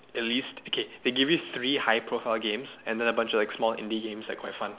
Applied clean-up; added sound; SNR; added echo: none; none; none; none.